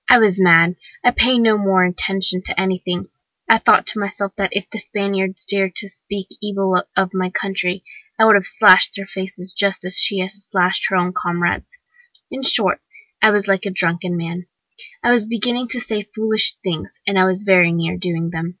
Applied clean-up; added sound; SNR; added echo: none; none; none; none.